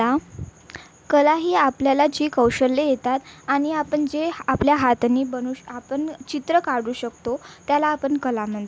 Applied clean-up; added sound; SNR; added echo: none; none; none; none.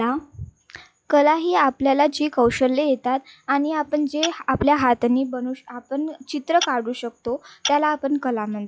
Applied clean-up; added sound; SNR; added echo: classical method log-MMSE.